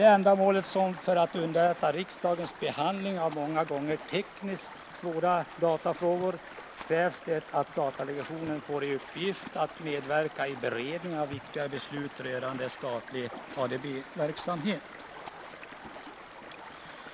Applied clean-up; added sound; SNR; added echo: none; Stream; 15 dB; none.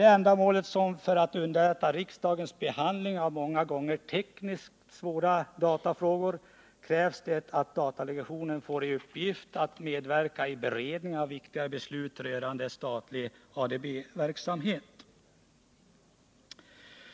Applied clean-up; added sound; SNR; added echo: none; none; none; none.